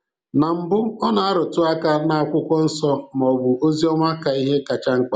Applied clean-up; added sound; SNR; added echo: none; none; none; none.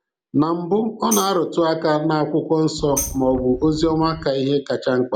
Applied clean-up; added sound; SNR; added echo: none; Tambourine + Wind; 12 dB; none.